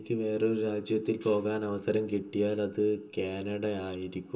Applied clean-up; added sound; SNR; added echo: none; none; none; reverberation time 0.2 s.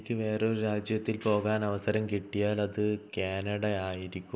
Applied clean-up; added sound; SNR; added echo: none; none; none; none.